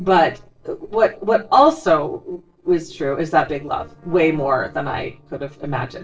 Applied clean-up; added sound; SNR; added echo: neural separator model SepFormer DNS4.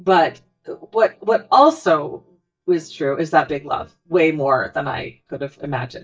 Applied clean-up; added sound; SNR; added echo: neural mask model DeepFilterNet 3.